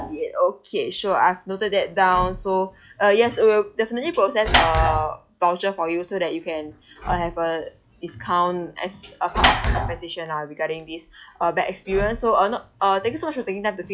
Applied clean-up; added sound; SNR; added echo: classical method log-MMSE.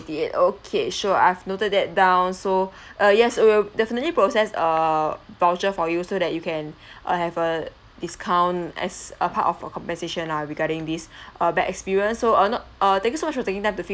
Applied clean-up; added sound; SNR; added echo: none; none; none; none.